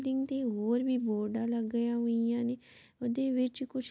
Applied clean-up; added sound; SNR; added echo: none; none; none; none.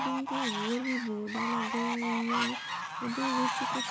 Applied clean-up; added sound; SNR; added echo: none; Fowl; -1 dB; none.